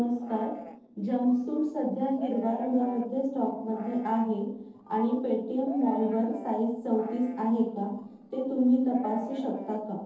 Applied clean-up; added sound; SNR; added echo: neural separator model SepFormer DNS4.